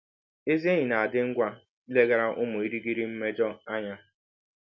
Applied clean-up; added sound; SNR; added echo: none; none; none; none.